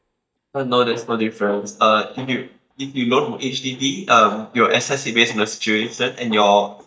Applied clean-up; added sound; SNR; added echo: neural mask model DeepFilterNet 3.